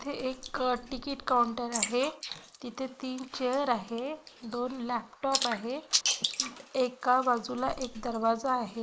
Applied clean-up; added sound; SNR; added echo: neural mask model Resemble Enhance denoiser.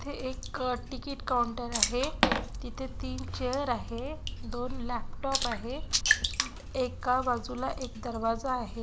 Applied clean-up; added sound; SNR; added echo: none; Water / Splash, splatter; 0 dB; none.